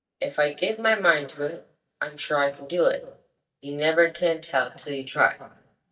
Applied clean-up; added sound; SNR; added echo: neural mask model DeepFilterNet 3.